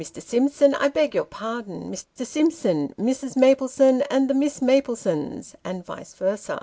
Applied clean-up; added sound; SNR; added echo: none; none; none; none.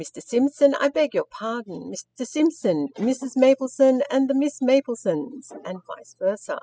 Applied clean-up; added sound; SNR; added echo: classical method spectral subtraction.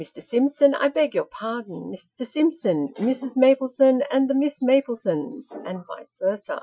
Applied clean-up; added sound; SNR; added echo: classical method Wiener filter.